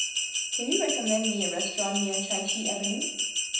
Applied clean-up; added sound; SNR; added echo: none; Bell; -2 dB; reverberation time 0.9 s.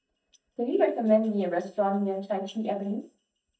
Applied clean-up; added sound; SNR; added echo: neural mask model DeepFilterNet 3.